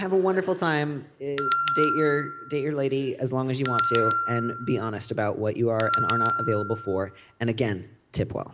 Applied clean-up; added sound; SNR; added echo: none; Bell; 2 dB; none.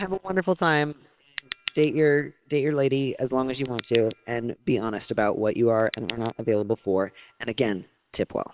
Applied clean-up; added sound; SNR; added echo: neural separator model SepFormer WHAM!.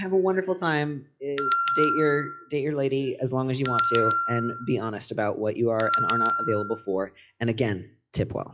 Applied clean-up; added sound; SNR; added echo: classical method log-MMSE.